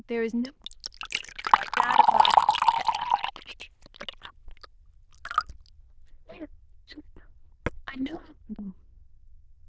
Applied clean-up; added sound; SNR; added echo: neural diffusion model UNIVERSE++.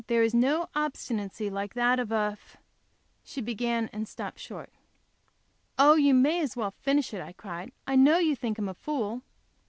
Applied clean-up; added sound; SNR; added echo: none; none; none; none.